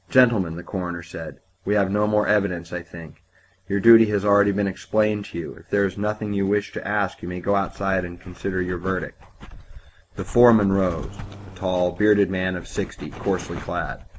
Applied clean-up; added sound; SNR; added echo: none; Engine; 19 dB; none.